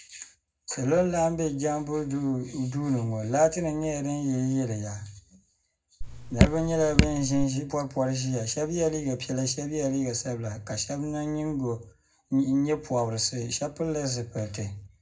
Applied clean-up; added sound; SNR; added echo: none; Drip; -3 dB; reverberation time 0.3 s.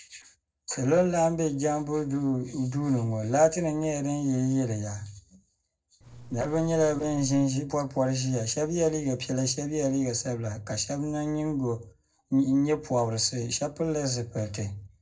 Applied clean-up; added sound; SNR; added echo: neural separator model SepFormer DNS4.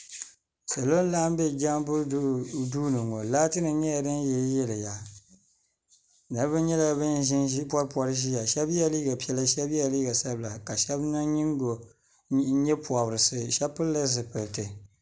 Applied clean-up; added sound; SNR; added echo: none; none; none; none.